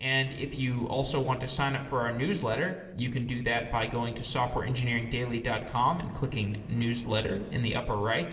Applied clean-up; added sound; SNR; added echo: neural separator model SepFormer DNS4.